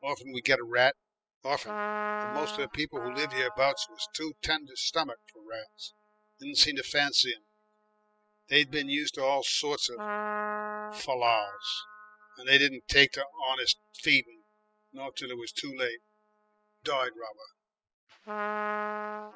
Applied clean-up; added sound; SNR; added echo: classical method spectral subtraction.